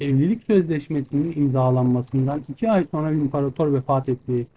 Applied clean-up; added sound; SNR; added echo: neural separator model SepFormer DNS4.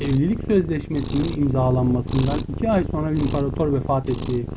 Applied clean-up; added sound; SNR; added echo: none; Cat; 6 dB; none.